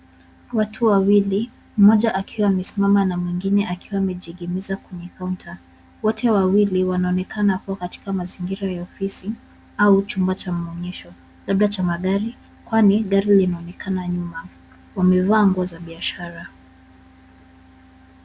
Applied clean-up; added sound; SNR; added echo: none; none; none; none.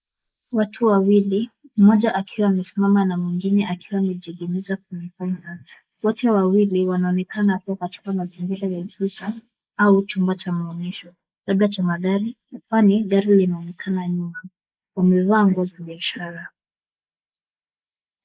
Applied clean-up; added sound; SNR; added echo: neural mask model Resemble Enhance denoiser.